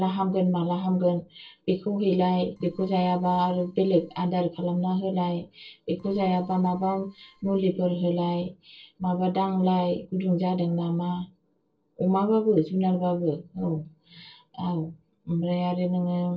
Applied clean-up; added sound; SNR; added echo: neural separator model SepFormer DNS4.